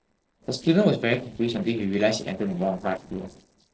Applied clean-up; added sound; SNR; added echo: neural separator model SepFormer DNS4.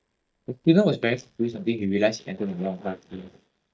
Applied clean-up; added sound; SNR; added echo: neural mask model DeepFilterNet 3.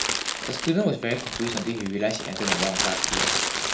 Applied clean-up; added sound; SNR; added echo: none; Crumpling, crinkling; -1 dB; reverberation time 0.8 s.